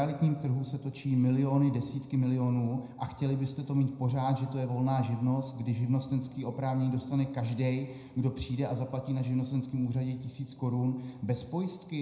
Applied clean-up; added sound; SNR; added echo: none; none; none; reverberation time 0.7 s.